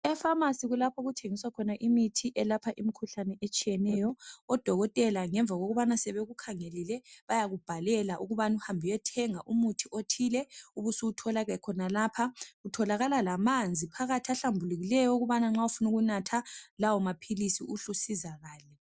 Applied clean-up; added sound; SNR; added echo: none; none; none; none.